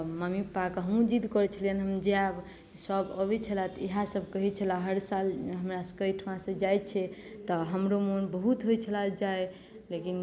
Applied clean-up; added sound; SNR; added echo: none; none; none; none.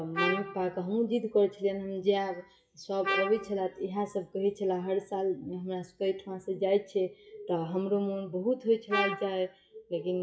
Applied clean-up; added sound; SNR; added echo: classical method WPE with log-MMSE.